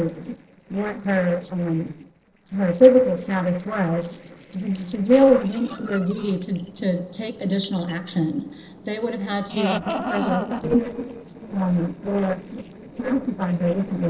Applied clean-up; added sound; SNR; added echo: neural separator model SepFormer DNS4.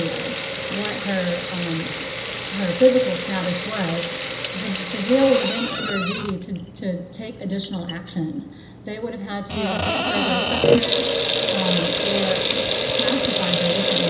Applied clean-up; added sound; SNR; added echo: none; Sink (filling or washing) / Water tap, faucet; 0 dB; reverberation time 0.5 s.